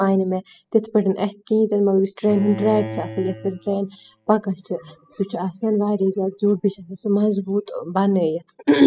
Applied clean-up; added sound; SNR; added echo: classical method spectral subtraction.